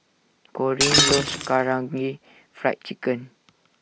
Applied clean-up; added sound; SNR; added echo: none; Shatter; -1 dB; none.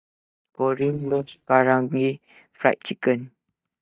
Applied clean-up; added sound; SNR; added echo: neural mask model DeepFilterNet 3.